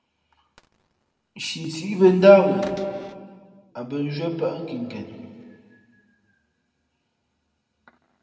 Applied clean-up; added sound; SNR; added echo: none; Cupboard open or close / Door; 18 dB; reverberation time 2.2 s.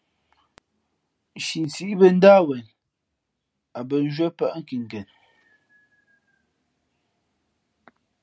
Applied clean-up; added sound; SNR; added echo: none; none; none; none.